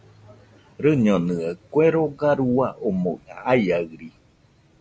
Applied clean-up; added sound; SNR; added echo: none; none; none; none.